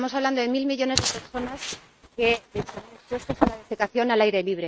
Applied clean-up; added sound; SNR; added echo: neural mask model RNNoise.